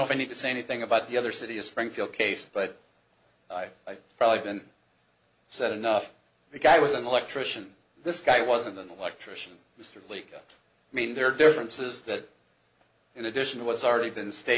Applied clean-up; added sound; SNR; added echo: none; none; none; none.